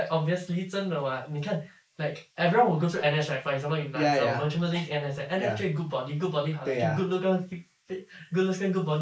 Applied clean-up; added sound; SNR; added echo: neural mask model Resemble Enhance denoiser.